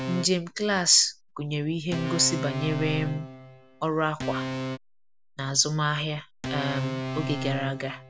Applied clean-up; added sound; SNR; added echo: none; Organ; 7 dB; none.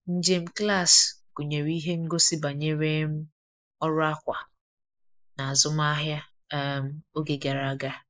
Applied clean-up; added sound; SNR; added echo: neural mask model Resemble Enhance denoiser.